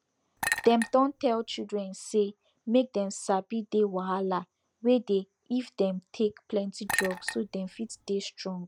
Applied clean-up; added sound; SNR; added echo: none; Chink, clink; 6 dB; none.